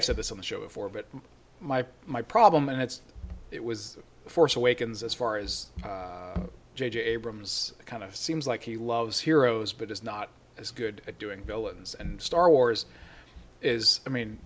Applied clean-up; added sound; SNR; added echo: none; none; none; none.